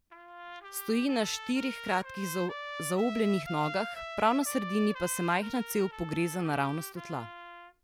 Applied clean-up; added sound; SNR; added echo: none; Trumpet; 11 dB; none.